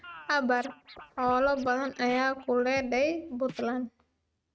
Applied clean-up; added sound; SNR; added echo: neural mask model RNNoise.